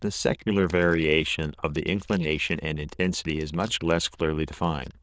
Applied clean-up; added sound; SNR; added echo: neural diffusion model UNIVERSE++.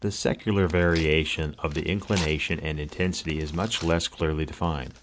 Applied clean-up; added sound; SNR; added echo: none; Tearing; 18 dB; none.